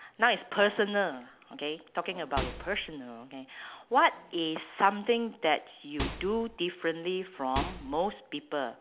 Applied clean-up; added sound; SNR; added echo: none; Microwave oven; 6 dB; none.